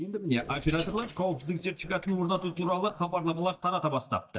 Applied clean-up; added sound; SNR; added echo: neural mask model DeepFilterNet 3.